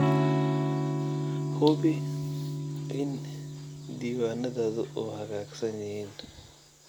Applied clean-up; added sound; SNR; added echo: none; Electric guitar / Strum; -2 dB; none.